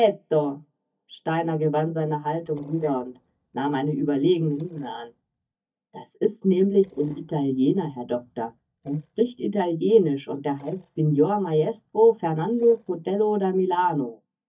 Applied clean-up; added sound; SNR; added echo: neural mask model DeepFilterNet 3.